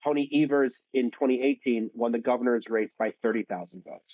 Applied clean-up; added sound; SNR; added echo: neural mask model Resemble Enhance denoiser.